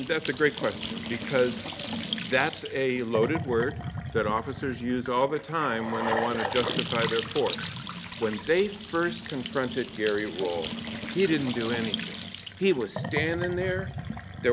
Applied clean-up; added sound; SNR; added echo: none; Trickle, dribble / Bathtub (filling or washing) / Sink (filling or washing) / Gurgling / Splash, splatter; 3 dB; none.